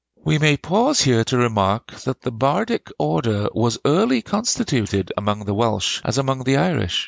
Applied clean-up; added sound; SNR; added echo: none; none; none; none.